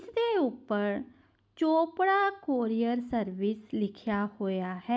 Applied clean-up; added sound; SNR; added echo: none; none; none; none.